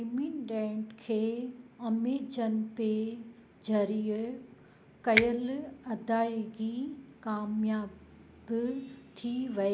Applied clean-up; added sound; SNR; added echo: none; Finger snapping; 0 dB; none.